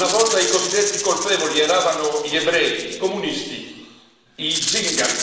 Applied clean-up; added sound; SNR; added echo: none; Rattle (instrument); 5 dB; reverberation time 1.2 s.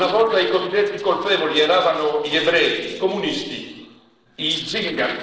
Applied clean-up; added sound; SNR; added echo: neural separator model SepFormer DNS4.